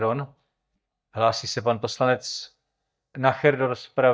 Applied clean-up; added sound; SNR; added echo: neural mask model DeepFilterNet 3.